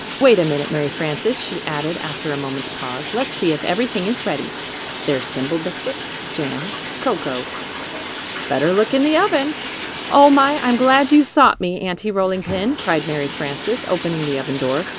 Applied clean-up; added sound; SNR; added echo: none; Bathtub (filling or washing); 8 dB; none.